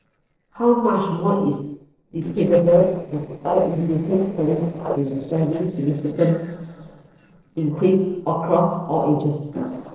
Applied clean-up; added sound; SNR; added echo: neural separator model SepFormer DNS4.